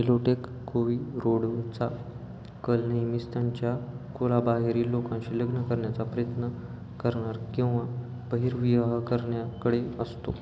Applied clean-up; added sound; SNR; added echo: none; none; none; none.